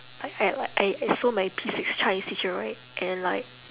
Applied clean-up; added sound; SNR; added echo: none; none; none; none.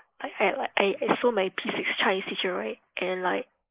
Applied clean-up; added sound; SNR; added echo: neural mask model Resemble Enhance denoiser.